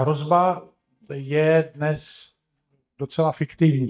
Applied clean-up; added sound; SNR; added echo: neural mask model DeepFilterNet 3.